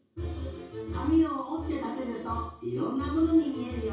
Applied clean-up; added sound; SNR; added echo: none; none; none; reverberation time 0.6 s.